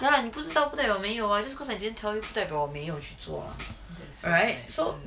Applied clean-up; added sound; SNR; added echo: none; Tambourine; 5 dB; none.